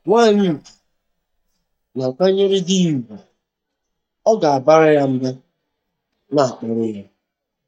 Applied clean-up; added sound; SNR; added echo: neural mask model DeepFilterNet 3.